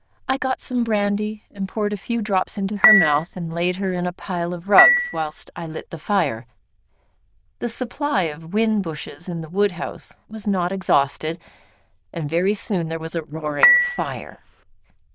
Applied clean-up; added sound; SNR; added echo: neural diffusion model UNIVERSE++.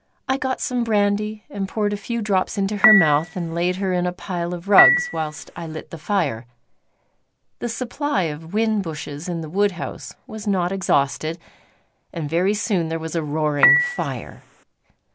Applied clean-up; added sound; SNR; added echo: none; Dishes, pots, and pans / Chink, clink; -2 dB; none.